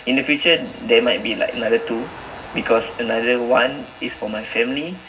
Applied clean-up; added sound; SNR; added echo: none; Car passing by; 20 dB; reverberation time 0.4 s.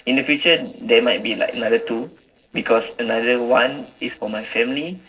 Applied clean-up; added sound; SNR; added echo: neural separator model SepFormer DNS4.